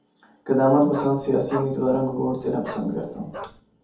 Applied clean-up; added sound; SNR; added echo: none; Bark; 14 dB; reverberation time 0.6 s.